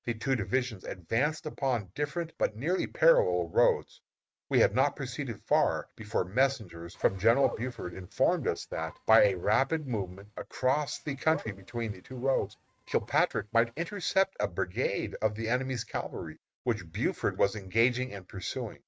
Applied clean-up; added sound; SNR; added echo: neural mask model RNNoise.